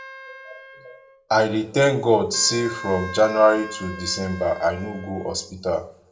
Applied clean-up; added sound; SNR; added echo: none; Wind instrument, woodwind instrument; 16 dB; reverberation time 0.4 s.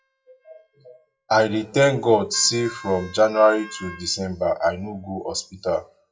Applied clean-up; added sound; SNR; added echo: classical method WPE with log-MMSE.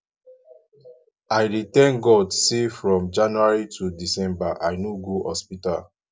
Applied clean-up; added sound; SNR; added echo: none; none; none; none.